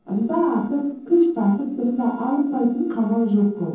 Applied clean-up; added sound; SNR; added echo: neural separator model SepFormer DNS4.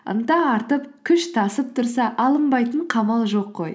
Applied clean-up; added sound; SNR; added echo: none; none; none; none.